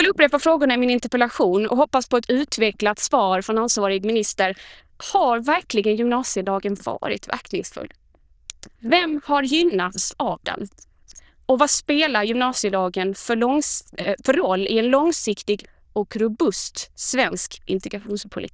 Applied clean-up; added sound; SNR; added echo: neural diffusion model UNIVERSE++.